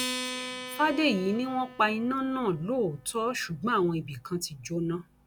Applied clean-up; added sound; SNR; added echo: none; Acoustic guitar; 12 dB; none.